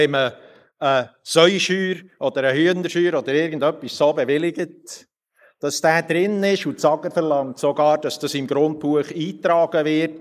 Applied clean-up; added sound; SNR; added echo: neural mask model Resemble Enhance denoiser.